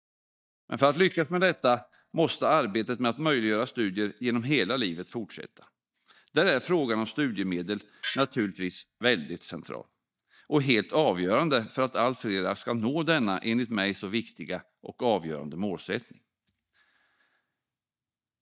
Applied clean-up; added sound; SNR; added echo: neural mask model DeepFilterNet 3.